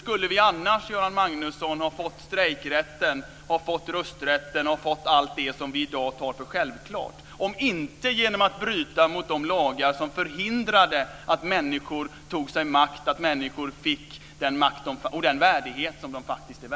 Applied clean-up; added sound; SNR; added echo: none; none; none; none.